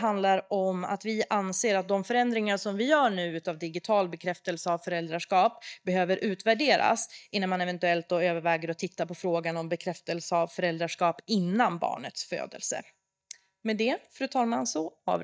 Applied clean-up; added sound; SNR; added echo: neural mask model DeepFilterNet 3.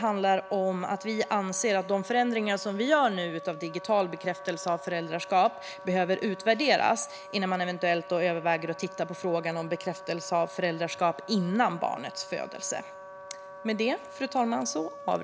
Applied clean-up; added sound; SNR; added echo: none; Wind instrument, woodwind instrument; 15 dB; none.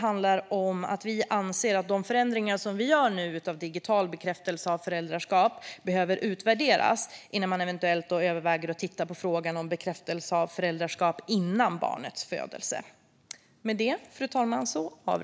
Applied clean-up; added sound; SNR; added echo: none; none; none; none.